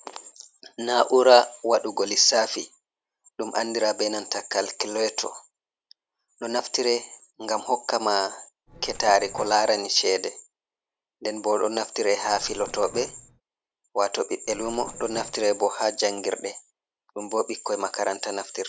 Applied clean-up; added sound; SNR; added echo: none; Mechanisms; 19 dB; none.